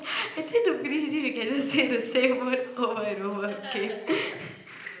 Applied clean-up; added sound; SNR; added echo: none; none; none; reverberation time 0.8 s.